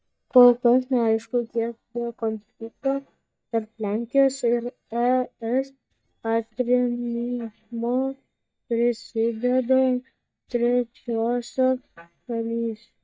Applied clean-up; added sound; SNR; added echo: neural mask model DeepFilterNet 3.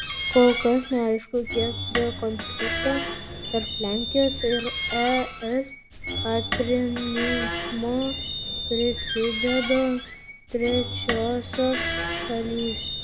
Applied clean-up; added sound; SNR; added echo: none; Squeak; 2 dB; none.